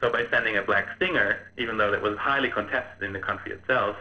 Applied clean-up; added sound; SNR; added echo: neural separator model SepFormer DNS4.